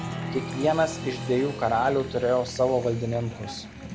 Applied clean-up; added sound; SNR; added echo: none; Applause; 9 dB; none.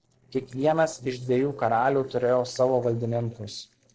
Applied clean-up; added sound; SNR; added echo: neural separator model SepFormer DNS4.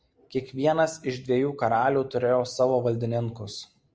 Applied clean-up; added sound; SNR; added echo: none; none; none; none.